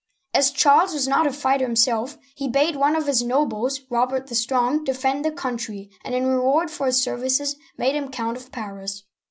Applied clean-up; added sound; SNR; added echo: none; none; none; none.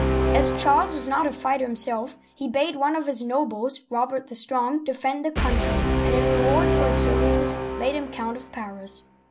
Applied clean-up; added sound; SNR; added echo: none; Brass instrument; 0 dB; none.